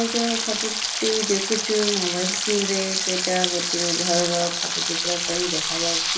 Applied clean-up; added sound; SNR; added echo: none; Frying (food); -1 dB; reverberation time 0.3 s.